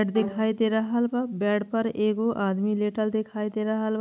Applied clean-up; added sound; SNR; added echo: none; Bowed string instrument; 12 dB; none.